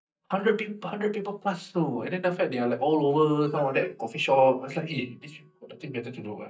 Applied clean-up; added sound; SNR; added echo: neural mask model DeepFilterNet 3.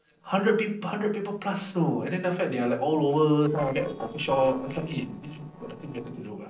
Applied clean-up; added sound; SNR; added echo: neural separator model SepFormer DNS4.